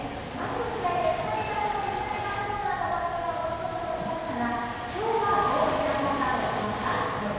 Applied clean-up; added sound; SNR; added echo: none; Waves, surf; 8 dB; reverberation time 1.9 s.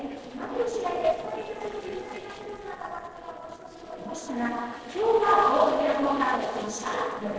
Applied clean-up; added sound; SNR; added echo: neural separator model SepFormer DNS4.